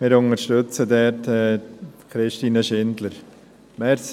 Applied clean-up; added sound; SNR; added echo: none; none; none; none.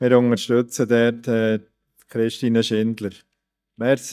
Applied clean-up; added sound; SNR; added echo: neural mask model DeepFilterNet 3.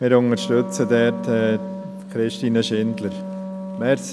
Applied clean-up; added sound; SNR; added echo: none; Wind instrument, woodwind instrument; 10 dB; none.